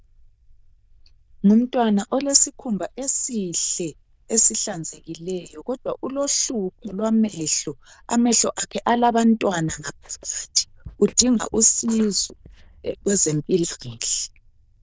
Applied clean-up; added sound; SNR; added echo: neural diffusion model UNIVERSE++.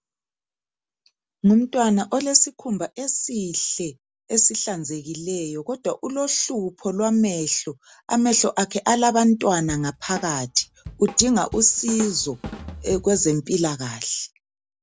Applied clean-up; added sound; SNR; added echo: none; Drum / Drum kit; 15 dB; none.